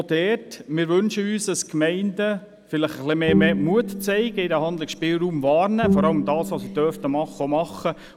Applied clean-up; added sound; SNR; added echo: none; Bowed string instrument; 5 dB; none.